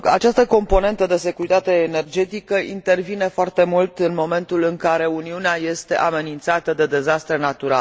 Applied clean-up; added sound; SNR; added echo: none; none; none; none.